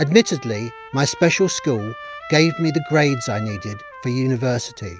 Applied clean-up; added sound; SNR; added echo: none; Trumpet; 16 dB; none.